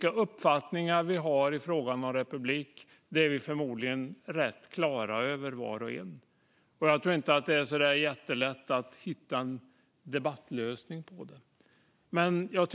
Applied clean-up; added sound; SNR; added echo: none; none; none; none.